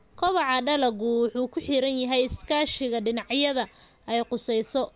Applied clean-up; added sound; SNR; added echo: none; none; none; none.